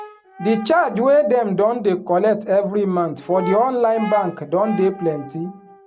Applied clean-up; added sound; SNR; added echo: none; Brass instrument; 15 dB; none.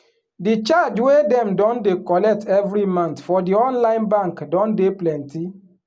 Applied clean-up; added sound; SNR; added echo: none; none; none; none.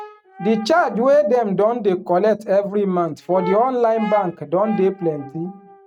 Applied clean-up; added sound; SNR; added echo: neural mask model RNNoise.